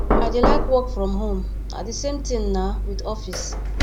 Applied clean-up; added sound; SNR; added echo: none; Knock; -4 dB; none.